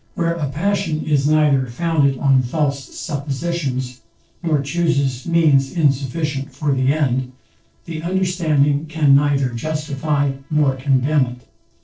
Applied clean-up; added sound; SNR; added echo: neural separator model SepFormer DNS4.